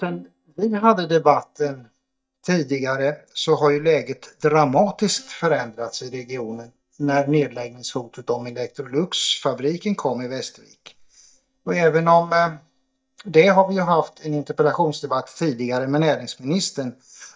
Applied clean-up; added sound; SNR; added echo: neural mask model DeepFilterNet 3.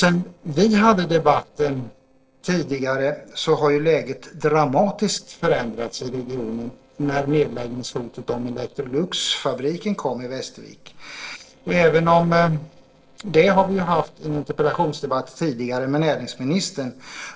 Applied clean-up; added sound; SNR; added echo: neural separator model SepFormer DNS4.